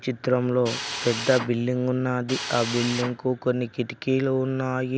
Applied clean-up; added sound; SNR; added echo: none; Drill; 9 dB; none.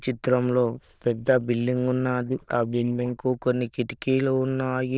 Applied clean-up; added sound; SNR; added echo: neural diffusion model UNIVERSE++.